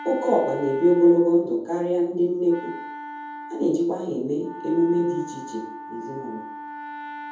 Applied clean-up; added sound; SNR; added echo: none; Wind instrument, woodwind instrument; 14 dB; reverberation time 0.7 s.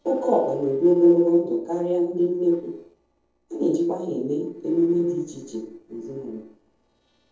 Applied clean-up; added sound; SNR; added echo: neural separator model SepFormer DNS4.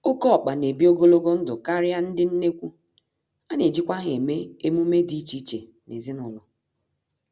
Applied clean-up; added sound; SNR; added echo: none; none; none; none.